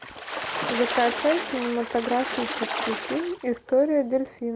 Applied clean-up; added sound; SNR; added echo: none; Water / Splash, splatter; 6 dB; none.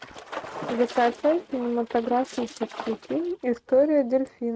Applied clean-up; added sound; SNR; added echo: neural mask model RNNoise.